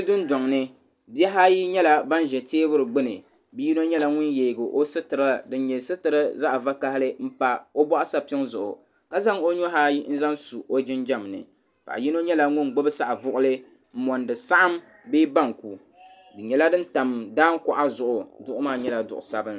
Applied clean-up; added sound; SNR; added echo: none; none; none; none.